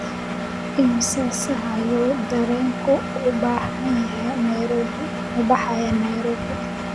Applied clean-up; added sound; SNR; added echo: none; Engine; 5 dB; none.